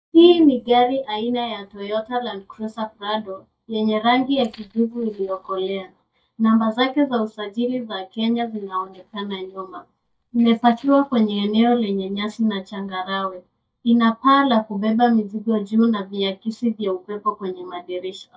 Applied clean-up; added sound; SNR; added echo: neural mask model DeepFilterNet 3.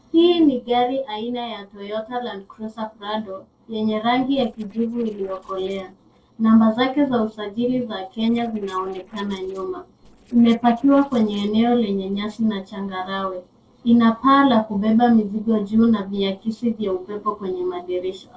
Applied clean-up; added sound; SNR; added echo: neural separator model SepFormer DNS4.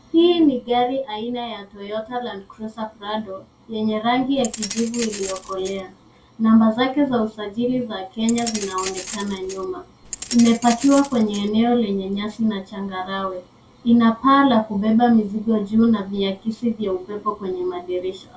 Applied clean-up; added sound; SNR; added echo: none; Keys jangling; 11 dB; reverberation time 0.2 s.